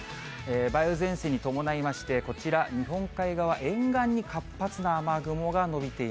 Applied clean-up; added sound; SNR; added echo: none; none; none; none.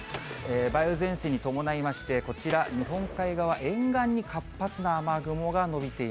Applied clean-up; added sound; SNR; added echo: none; Gunshot, gunfire; 16 dB; none.